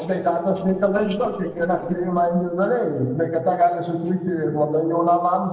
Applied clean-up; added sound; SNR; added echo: neural separator model SepFormer DNS4.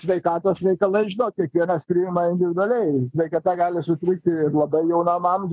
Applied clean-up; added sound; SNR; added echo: none; none; none; none.